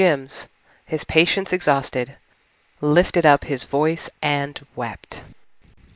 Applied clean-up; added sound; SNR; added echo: none; none; none; none.